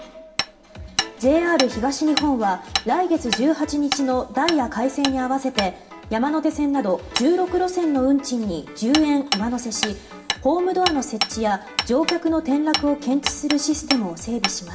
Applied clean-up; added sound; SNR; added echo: none; Hammer; 9 dB; reverberation time 0.8 s.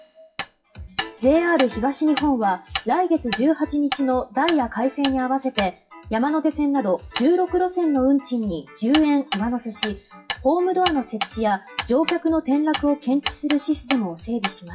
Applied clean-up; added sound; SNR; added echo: classical method WPE with log-MMSE.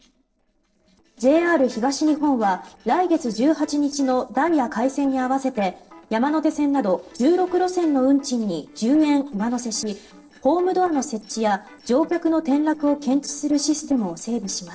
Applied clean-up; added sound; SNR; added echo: neural separator model SepFormer DNS4.